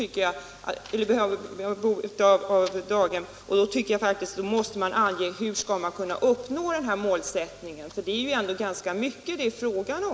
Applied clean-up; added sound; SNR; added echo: none; none; none; none.